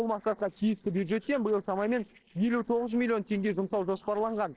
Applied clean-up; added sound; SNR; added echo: neural separator model SepFormer DNS4.